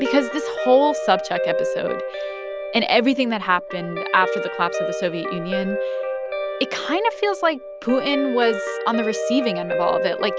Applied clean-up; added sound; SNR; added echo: none; Guitar; 4 dB; none.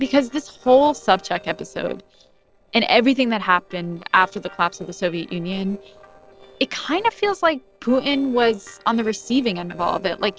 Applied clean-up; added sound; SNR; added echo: neural separator model SepFormer DNS4.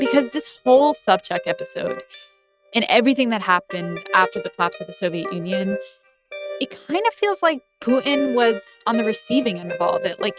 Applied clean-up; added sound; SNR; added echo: neural mask model RNNoise.